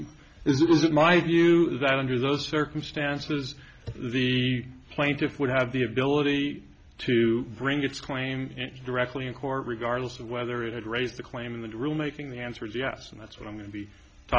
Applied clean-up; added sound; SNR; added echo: none; none; none; none.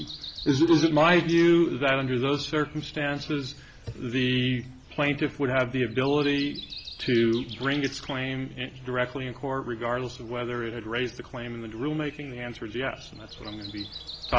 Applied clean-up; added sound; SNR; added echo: none; Breathing; 18 dB; none.